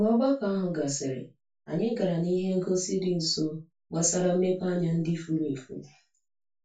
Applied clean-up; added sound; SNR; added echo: none; none; none; reverberation time 0.2 s.